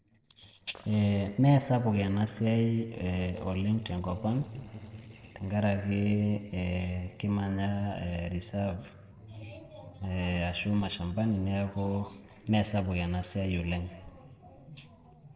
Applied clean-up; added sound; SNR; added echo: neural separator model SepFormer DNS4.